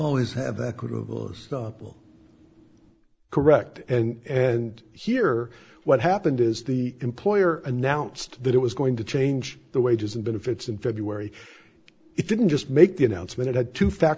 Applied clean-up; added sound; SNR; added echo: none; none; none; none.